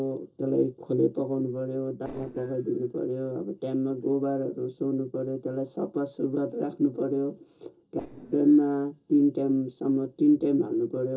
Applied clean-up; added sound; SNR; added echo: neural separator model SepFormer DNS4.